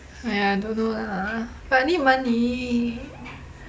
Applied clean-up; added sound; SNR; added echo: none; none; none; none.